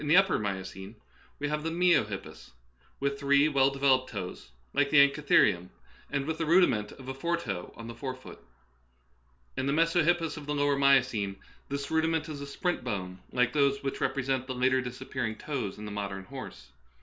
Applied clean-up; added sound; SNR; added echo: none; none; none; none.